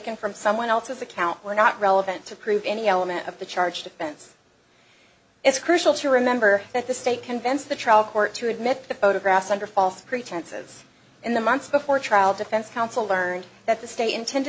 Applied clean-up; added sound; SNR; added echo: none; none; none; none.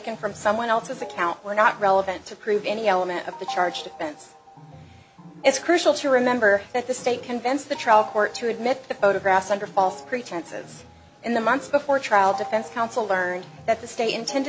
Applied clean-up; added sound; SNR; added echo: none; Organ; 18 dB; none.